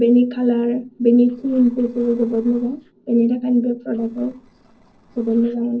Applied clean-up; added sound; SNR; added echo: neural separator model SepFormer DNS4.